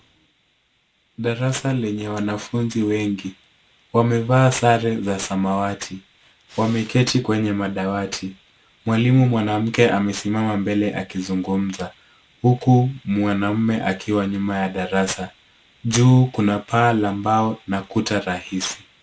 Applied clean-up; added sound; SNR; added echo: none; none; none; none.